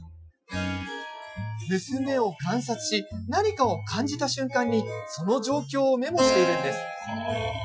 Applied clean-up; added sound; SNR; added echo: classical method Wiener filter.